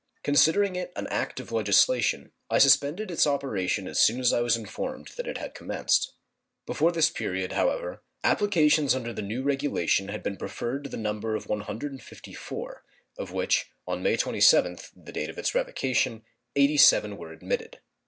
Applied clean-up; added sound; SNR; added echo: none; none; none; none.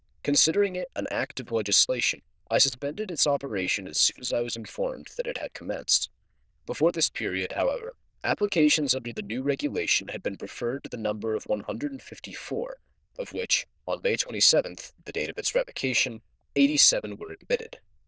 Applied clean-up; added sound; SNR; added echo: neural diffusion model UNIVERSE++.